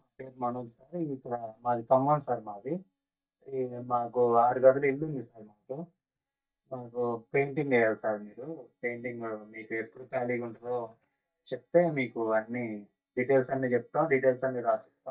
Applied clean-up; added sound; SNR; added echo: neural mask model DeepFilterNet 3.